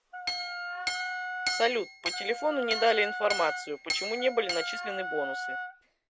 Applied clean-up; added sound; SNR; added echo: none; Wind instrument, woodwind instrument + Chink, clink; 3 dB; none.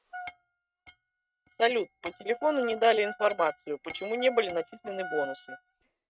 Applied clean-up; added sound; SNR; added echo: neural mask model RNNoise.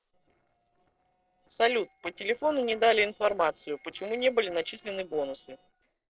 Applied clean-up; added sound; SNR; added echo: neural separator model SepFormer DNS4.